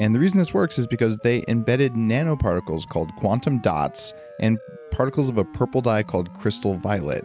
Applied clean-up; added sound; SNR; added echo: none; Siren; 20 dB; none.